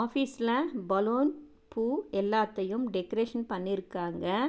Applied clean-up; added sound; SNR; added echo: none; none; none; none.